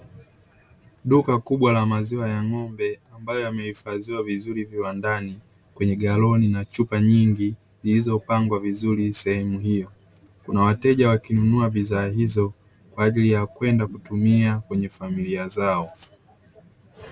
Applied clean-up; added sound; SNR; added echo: none; none; none; none.